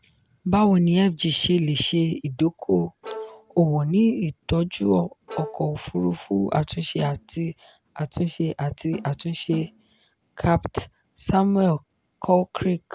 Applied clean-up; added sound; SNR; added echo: none; Snare drum + Bowed string instrument; 17 dB; none.